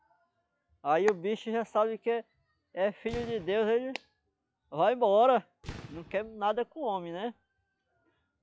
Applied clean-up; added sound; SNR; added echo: classical method log-MMSE.